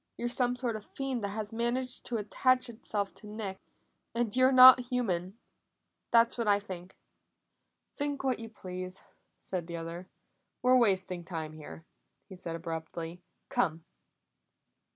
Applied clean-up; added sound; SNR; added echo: none; none; none; none.